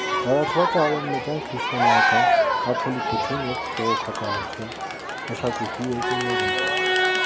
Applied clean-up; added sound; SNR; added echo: none; Cheering + Crowd; -5 dB; none.